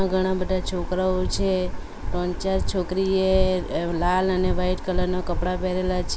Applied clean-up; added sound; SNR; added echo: none; none; none; none.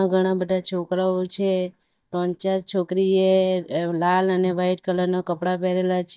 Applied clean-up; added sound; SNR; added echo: neural mask model DeepFilterNet 3.